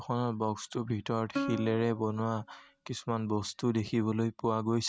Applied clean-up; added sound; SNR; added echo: neural mask model RNNoise.